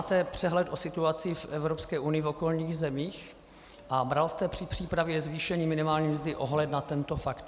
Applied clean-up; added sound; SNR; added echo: none; none; none; none.